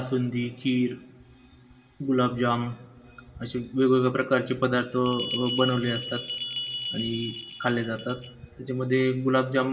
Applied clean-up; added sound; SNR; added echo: none; Bell; 7 dB; reverberation time 2.8 s.